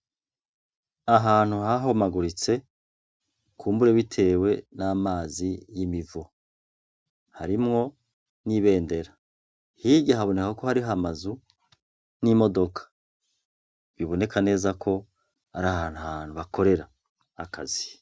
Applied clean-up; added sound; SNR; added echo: none; none; none; none.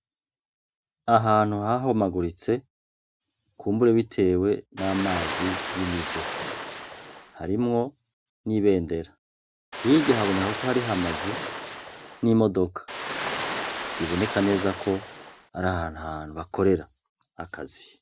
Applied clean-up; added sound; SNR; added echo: none; Ocean; 6 dB; none.